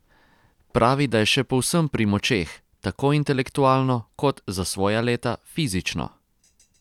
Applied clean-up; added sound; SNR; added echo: none; none; none; none.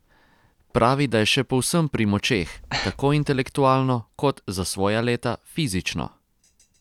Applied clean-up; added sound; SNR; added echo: none; Breathing; 11 dB; none.